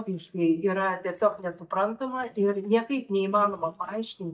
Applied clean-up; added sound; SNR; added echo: neural mask model DeepFilterNet 3.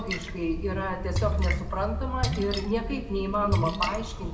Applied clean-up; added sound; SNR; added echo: none; Splash, splatter; 0 dB; reverberation time 1.6 s.